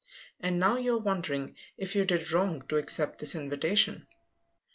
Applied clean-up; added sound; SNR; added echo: neural separator model SepFormer DNS4.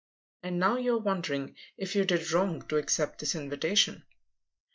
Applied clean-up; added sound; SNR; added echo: neural mask model DeepFilterNet 3.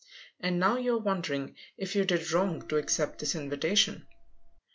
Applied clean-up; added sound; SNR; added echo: none; Gong; 17 dB; none.